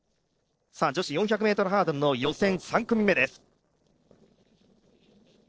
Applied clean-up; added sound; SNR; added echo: neural separator model SepFormer DNS4.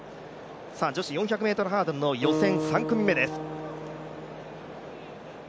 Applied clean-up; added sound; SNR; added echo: none; Acoustic guitar; 5 dB; none.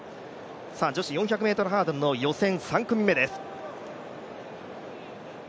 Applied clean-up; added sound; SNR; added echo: none; none; none; none.